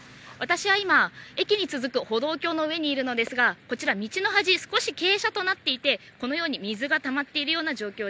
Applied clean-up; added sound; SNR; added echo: none; none; none; none.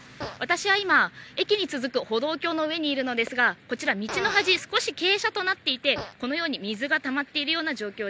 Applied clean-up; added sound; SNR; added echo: none; Fart; 18 dB; none.